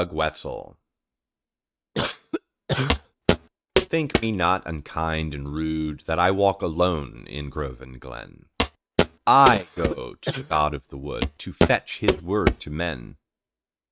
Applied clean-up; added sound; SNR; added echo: neural mask model RNNoise.